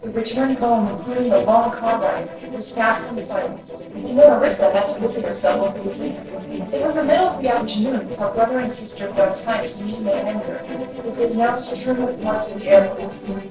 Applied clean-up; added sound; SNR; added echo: neural separator model SepFormer DNS4.